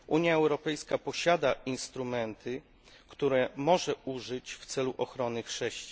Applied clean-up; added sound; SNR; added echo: none; none; none; none.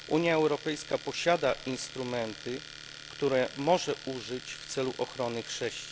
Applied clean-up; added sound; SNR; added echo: none; Domestic sounds, home sounds; 15 dB; none.